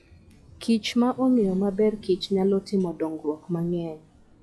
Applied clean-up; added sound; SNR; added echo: classical method log-MMSE.